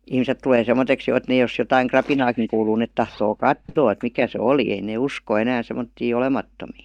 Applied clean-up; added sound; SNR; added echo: neural mask model DeepFilterNet 3.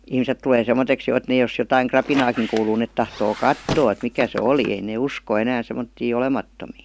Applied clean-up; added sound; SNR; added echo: none; Squeak; 11 dB; none.